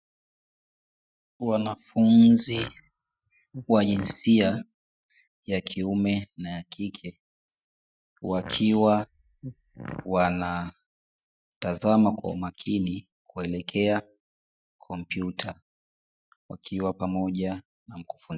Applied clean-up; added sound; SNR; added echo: classical method Wiener filter.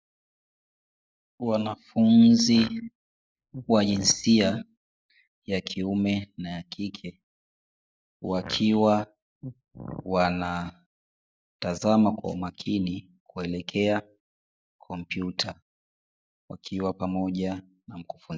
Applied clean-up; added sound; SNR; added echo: neural mask model Resemble Enhance denoiser.